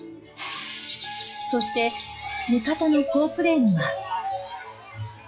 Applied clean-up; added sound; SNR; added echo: classical method log-MMSE.